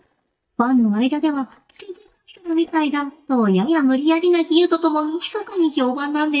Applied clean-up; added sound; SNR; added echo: neural mask model DeepFilterNet 3.